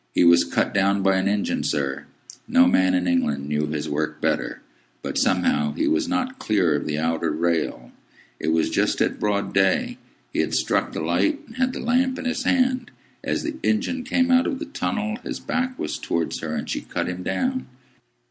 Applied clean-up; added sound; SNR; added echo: none; none; none; none.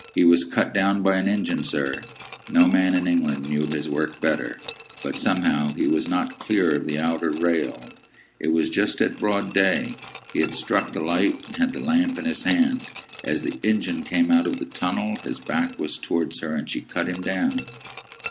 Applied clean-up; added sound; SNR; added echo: none; Glass; 16 dB; none.